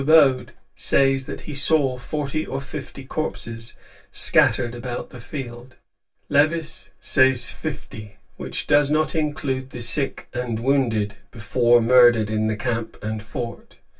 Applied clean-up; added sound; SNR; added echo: none; none; none; reverberation time 0.1 s.